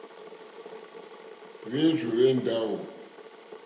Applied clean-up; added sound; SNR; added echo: none; Boiling / Water; 16 dB; reverberation time 0.7 s.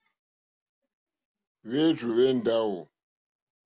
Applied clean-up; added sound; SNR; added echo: none; none; none; none.